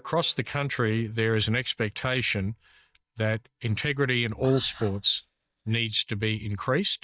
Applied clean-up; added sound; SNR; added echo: neural mask model DeepFilterNet 3.